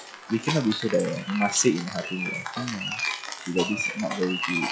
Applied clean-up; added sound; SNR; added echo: classical method log-MMSE.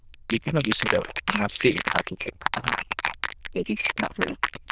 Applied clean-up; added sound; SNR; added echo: neural diffusion model UNIVERSE++.